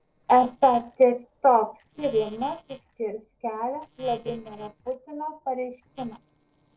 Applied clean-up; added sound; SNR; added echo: neural separator model SepFormer DNS4.